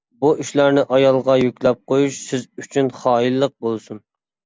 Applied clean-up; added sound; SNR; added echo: none; none; none; none.